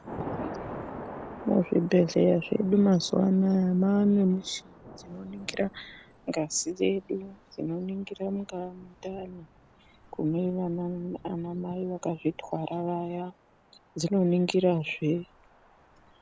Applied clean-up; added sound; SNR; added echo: none; Thunder / Rain; 17 dB; none.